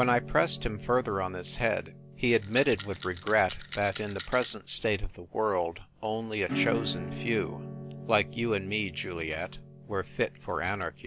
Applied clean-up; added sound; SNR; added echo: none; Acoustic guitar / Strum + Rattle; 11 dB; none.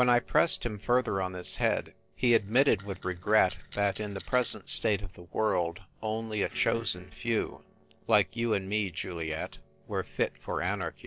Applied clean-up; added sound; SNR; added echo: neural separator model SepFormer DNS4.